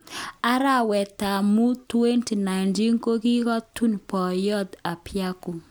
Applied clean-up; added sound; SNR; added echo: none; none; none; none.